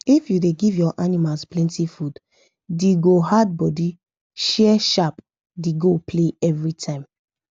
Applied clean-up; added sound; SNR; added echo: none; none; none; none.